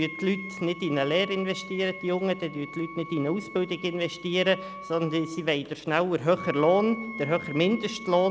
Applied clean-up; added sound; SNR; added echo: none; Wind instrument, woodwind instrument; 14 dB; none.